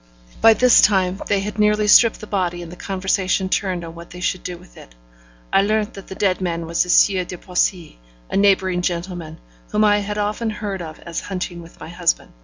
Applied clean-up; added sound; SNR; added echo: none; none; none; none.